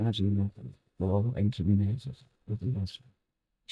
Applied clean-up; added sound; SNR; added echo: neural mask model DeepFilterNet 3.